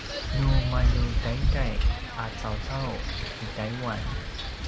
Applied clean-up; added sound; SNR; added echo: none; Wind; -5 dB; none.